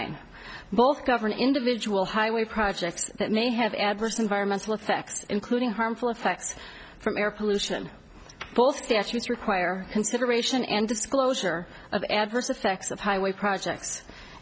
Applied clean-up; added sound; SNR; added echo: none; none; none; none.